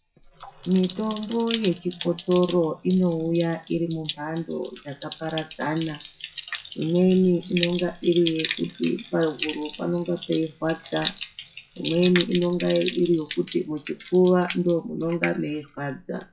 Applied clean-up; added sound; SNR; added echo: classical method WPE with log-MMSE.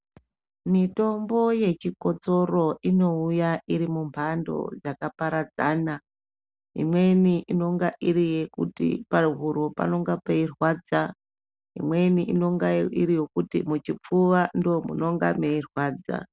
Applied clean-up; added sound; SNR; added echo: none; none; none; none.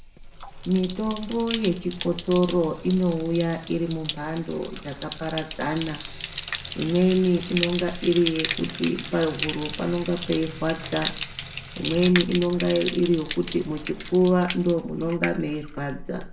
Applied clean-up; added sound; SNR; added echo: none; Bathtub (filling or washing); 9 dB; reverberation time 0.4 s.